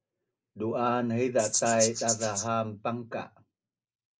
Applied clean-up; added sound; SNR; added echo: neural mask model Resemble Enhance denoiser.